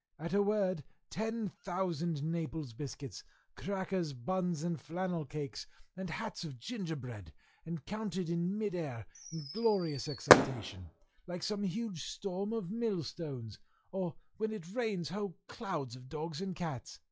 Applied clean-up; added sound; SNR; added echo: classical method log-MMSE.